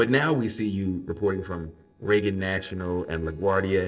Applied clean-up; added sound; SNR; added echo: neural separator model SepFormer DNS4.